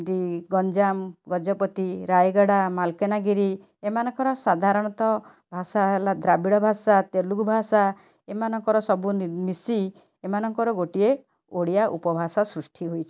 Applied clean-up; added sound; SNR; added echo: none; none; none; none.